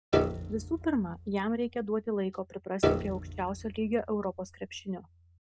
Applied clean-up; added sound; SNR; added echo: none; Piano; 1 dB; none.